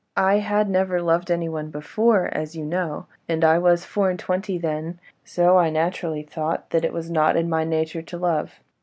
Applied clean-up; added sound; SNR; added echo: none; none; none; none.